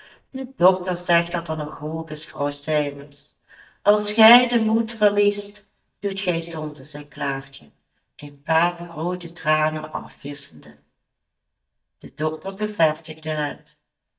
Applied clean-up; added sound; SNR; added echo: neural mask model DeepFilterNet 3.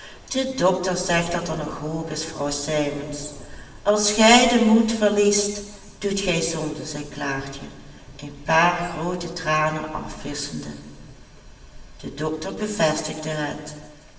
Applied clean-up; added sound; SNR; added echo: none; Thunder; 19 dB; reverberation time 1.4 s.